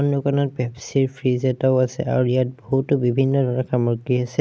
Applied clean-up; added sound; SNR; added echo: none; none; none; none.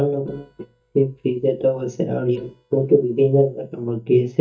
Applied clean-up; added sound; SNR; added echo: neural mask model DeepFilterNet 3.